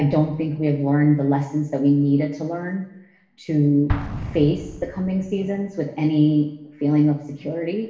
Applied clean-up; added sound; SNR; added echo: none; Explosion; 15 dB; reverberation time 0.8 s.